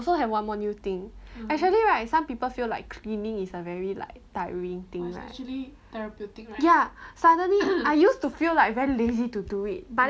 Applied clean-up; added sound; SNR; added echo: none; none; none; none.